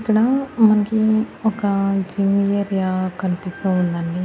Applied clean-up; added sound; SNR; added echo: none; none; none; none.